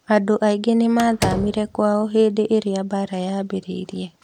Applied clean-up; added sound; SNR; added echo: none; Slam; 9 dB; none.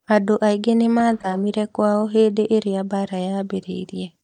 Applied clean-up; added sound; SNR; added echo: neural mask model DeepFilterNet 3.